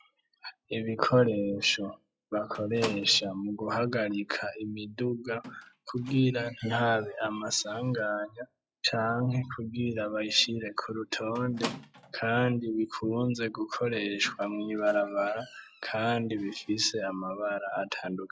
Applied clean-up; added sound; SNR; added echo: classical method log-MMSE.